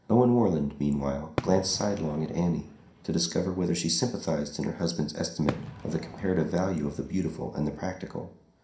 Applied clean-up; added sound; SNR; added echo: none; Fireworks; 13 dB; reverberation time 0.5 s.